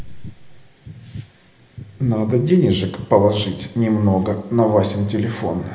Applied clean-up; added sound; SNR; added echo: none; Bass guitar; 19 dB; reverberation time 0.7 s.